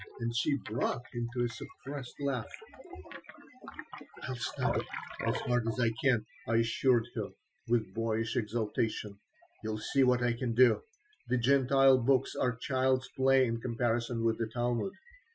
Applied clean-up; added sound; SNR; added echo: classical method Wiener filter.